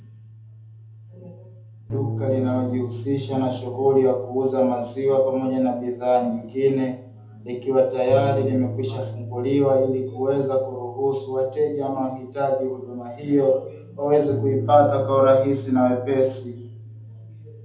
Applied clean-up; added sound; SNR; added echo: none; Bass guitar; 11 dB; reverberation time 0.6 s.